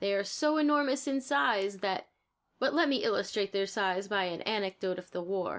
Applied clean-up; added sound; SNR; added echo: none; none; none; none.